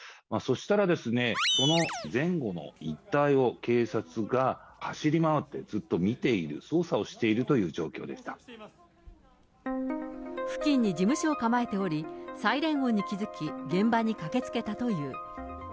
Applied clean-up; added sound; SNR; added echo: none; Animal; 3 dB; none.